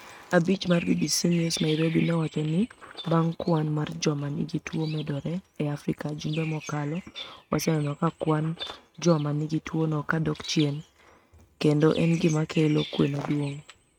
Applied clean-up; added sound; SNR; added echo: neural mask model RNNoise.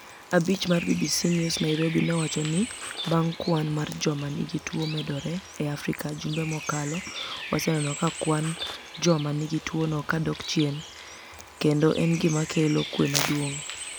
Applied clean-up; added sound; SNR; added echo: none; Bird; 12 dB; none.